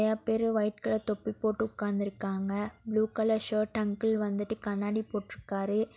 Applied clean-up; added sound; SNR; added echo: none; none; none; none.